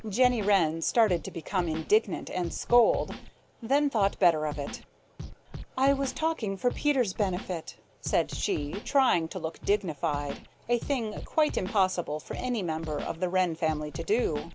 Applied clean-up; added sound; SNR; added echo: none; Scratching (performance technique); 13 dB; none.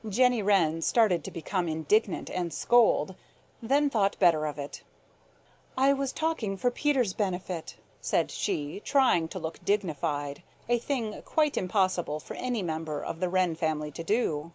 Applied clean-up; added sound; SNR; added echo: none; none; none; none.